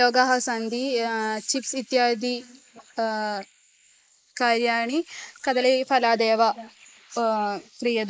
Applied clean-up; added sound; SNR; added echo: neural mask model Resemble Enhance denoiser.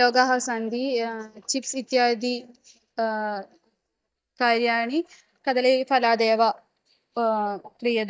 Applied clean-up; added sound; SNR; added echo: neural mask model DeepFilterNet 3.